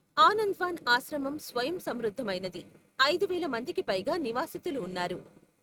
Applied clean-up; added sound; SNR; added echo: neural mask model RNNoise.